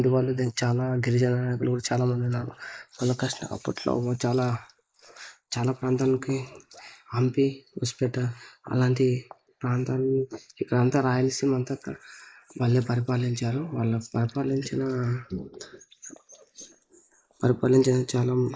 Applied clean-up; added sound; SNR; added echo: neural mask model Resemble Enhance denoiser.